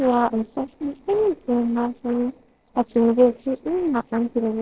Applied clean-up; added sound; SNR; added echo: neural separator model SepFormer DNS4.